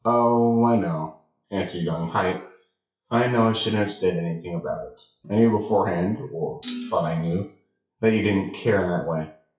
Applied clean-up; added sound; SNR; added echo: classical method WPE with log-MMSE.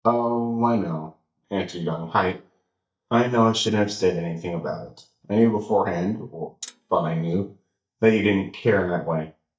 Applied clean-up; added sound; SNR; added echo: neural mask model DeepFilterNet 3.